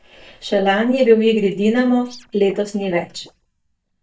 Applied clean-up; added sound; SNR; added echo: neural mask model DeepFilterNet 3.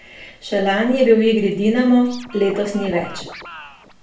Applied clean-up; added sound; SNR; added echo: none; Scratching (performance technique); 18 dB; reverberation time 0.3 s.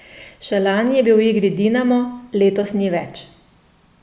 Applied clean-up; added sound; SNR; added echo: none; none; none; none.